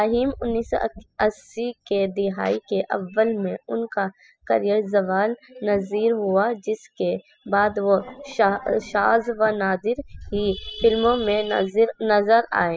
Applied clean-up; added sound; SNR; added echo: classical method spectral subtraction.